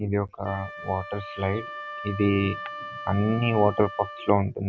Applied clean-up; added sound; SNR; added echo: none; Wind instrument, woodwind instrument; 12 dB; none.